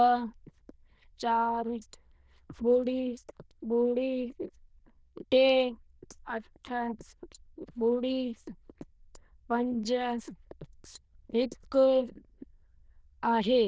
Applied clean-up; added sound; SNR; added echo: neural diffusion model UNIVERSE++.